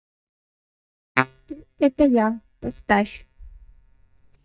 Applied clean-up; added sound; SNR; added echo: neural mask model DeepFilterNet 3.